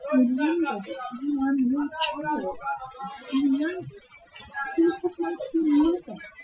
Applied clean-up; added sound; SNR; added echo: classical method Wiener filter.